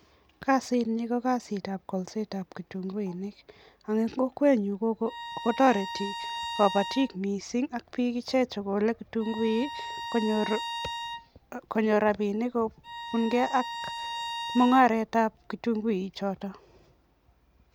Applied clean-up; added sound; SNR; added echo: none; Bowed string instrument; 10 dB; none.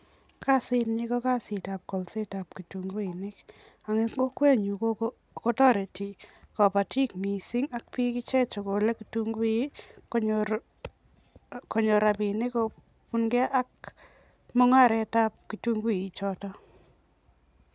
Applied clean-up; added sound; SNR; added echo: none; none; none; none.